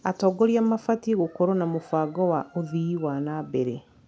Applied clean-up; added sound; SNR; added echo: none; none; none; none.